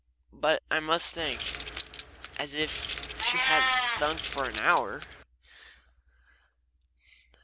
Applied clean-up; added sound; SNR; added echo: none; Meow + Keys jangling; 1 dB; none.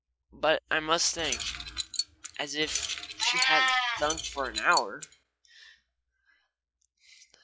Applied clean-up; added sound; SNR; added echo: classical method log-MMSE.